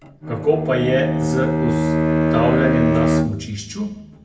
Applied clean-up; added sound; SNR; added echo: none; Bowed string instrument; -3 dB; reverberation time 0.2 s.